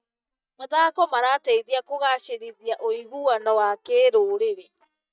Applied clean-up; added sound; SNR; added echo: neural mask model DeepFilterNet 3.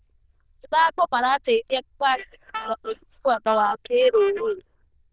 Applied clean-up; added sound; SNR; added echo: neural diffusion model UNIVERSE++.